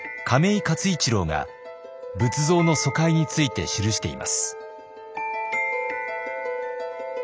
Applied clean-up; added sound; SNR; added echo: none; none; none; none.